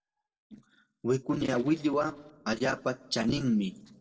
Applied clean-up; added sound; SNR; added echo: neural separator model SepFormer DNS4.